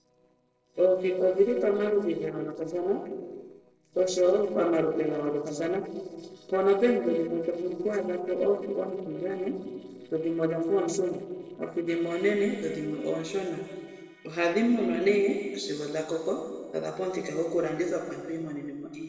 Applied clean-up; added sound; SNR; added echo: neural separator model SepFormer DNS4.